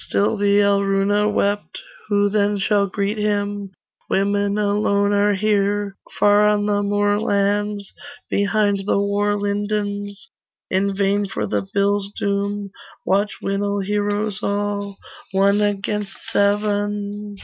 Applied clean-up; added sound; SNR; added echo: none; none; none; none.